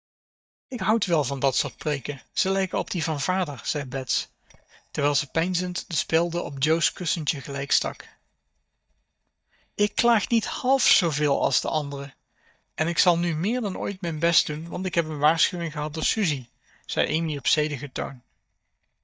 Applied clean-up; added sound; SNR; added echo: neural mask model DeepFilterNet 3.